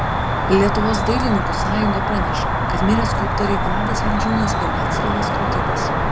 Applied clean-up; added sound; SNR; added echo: none; Cricket; -4 dB; none.